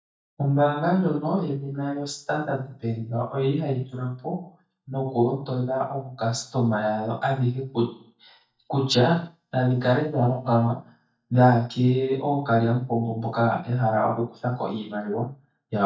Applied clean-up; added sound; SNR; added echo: neural mask model DeepFilterNet 3.